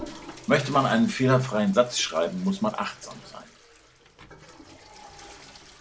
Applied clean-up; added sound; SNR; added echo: none; Toilet flush / Water + Sink (filling or washing) / Water tap, faucet; 19 dB; none.